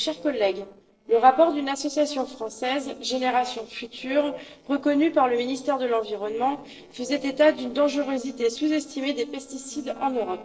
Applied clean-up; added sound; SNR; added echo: neural separator model SepFormer DNS4.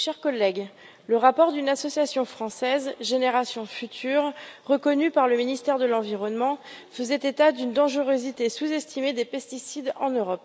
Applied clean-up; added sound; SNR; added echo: none; none; none; none.